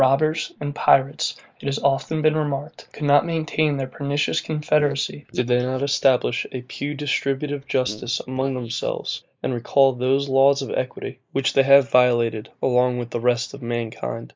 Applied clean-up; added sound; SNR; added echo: neural mask model Resemble Enhance denoiser.